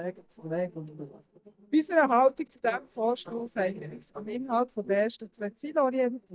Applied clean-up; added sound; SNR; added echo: neural mask model DeepFilterNet 3.